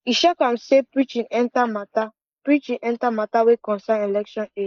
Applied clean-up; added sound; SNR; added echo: neural mask model Resemble Enhance denoiser.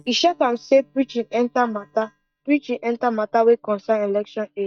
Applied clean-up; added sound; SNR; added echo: neural mask model DeepFilterNet 3.